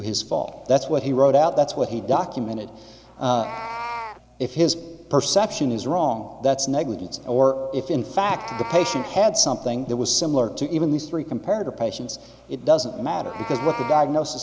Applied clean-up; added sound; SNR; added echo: none; Meow; 16 dB; none.